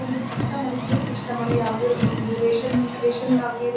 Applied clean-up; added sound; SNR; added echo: none; Car; 3 dB; reverberation time 0.6 s.